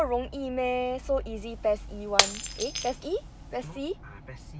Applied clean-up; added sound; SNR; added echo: none; Shatter; 2 dB; none.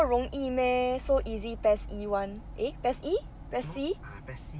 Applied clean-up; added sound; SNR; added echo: none; none; none; none.